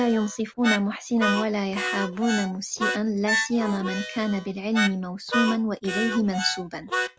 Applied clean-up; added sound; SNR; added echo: none; Harmonica; 5 dB; none.